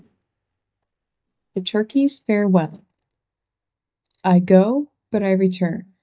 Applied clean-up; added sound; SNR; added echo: neural mask model DeepFilterNet 3.